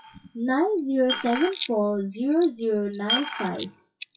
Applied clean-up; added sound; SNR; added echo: classical method WPE with log-MMSE.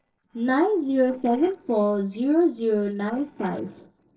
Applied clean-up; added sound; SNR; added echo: neural separator model SepFormer DNS4.